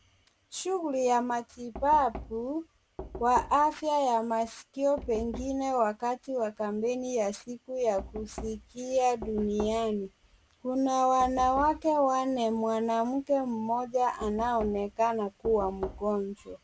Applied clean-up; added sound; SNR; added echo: none; Knock; 17 dB; none.